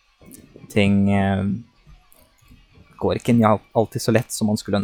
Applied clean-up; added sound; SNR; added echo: classical method log-MMSE.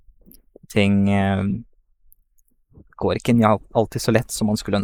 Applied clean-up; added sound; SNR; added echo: neural mask model Resemble Enhance denoiser.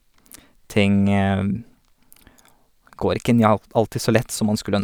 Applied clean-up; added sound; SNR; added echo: none; none; none; none.